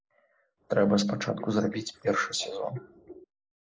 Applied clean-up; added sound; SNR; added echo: neural mask model Resemble Enhance denoiser.